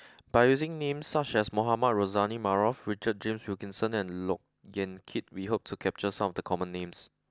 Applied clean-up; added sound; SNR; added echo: none; none; none; none.